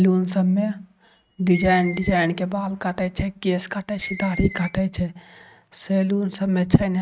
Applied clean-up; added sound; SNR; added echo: neural mask model RNNoise.